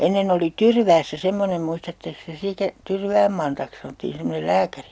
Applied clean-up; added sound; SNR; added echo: none; none; none; none.